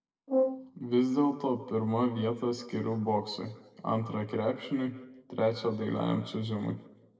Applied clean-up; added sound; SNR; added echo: neural separator model SepFormer DNS4.